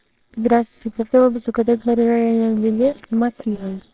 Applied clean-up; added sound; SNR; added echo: neural separator model SepFormer WHAMR!.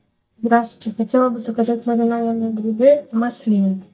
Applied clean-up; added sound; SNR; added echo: neural mask model DeepFilterNet 3.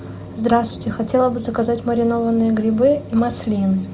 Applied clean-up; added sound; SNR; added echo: none; none; none; none.